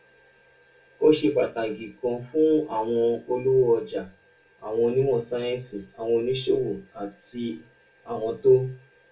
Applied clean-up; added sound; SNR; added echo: none; none; none; reverberation time 0.2 s.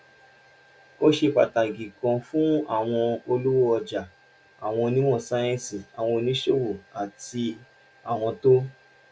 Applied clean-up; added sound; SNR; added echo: none; none; none; none.